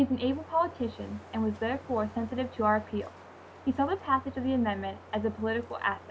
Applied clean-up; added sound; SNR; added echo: none; Wind; 19 dB; none.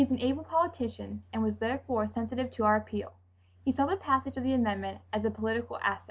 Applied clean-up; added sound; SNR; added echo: none; none; none; none.